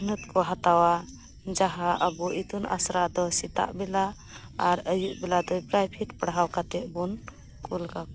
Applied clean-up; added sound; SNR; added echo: none; none; none; none.